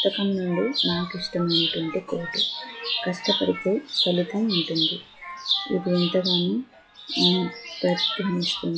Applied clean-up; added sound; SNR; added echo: classical method log-MMSE.